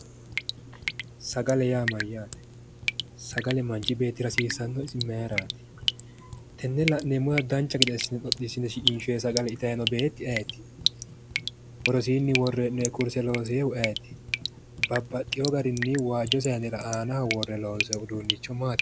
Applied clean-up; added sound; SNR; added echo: none; Drip; 5 dB; none.